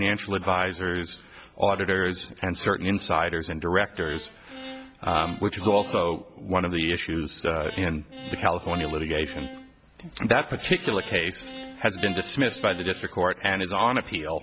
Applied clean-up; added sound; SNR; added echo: none; Brass instrument; 15 dB; none.